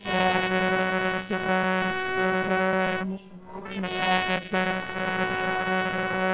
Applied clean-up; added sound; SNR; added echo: neural separator model SepFormer WHAMR!.